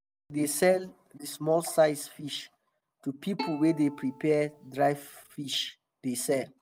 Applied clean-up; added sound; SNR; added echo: none; Bowed string instrument; 14 dB; none.